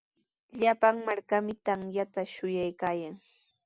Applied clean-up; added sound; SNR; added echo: none; none; none; none.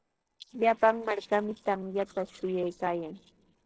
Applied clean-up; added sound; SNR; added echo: neural separator model SepFormer DNS4.